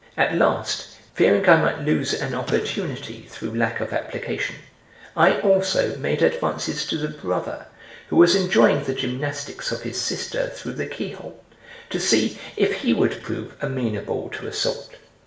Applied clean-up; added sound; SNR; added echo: none; Explosion; 19 dB; reverberation time 0.7 s.